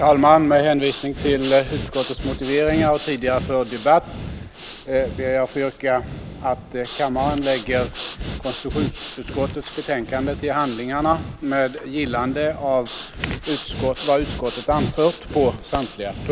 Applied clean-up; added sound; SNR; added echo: none; Breathing; 9 dB; none.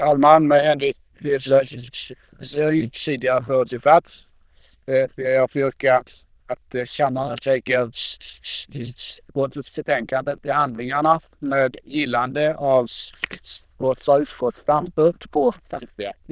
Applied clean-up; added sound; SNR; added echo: neural diffusion model UNIVERSE++.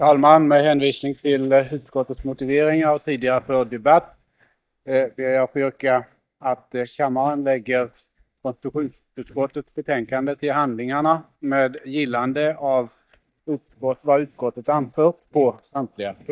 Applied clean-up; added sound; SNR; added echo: neural mask model DeepFilterNet 3.